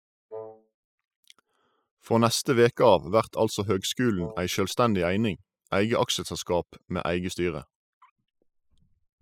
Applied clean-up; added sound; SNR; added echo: classical method spectral subtraction.